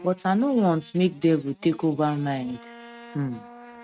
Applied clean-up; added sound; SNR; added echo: neural mask model RNNoise.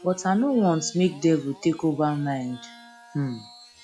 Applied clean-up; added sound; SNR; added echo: classical method log-MMSE.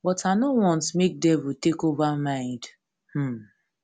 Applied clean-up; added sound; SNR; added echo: none; none; none; none.